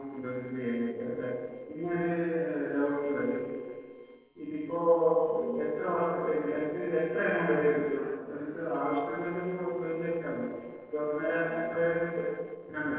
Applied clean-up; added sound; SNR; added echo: neural separator model SepFormer DNS4.